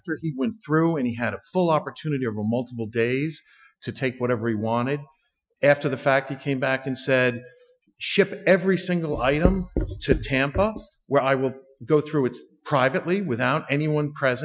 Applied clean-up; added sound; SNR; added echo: classical method Wiener filter.